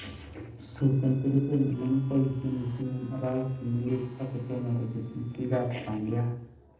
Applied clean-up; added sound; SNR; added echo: neural separator model SepFormer DNS4.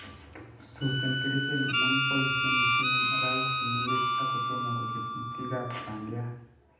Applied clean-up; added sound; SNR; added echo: none; Harmonica; -5 dB; reverberation time 0.8 s.